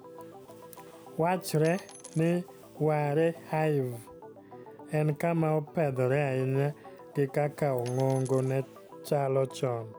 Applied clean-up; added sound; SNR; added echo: none; Organ + Coin (dropping); 18 dB; none.